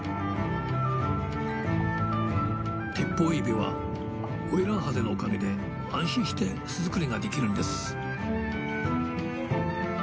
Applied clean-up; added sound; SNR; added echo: none; Guitar; 9 dB; none.